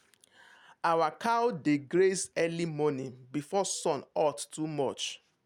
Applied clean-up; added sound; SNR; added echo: none; none; none; none.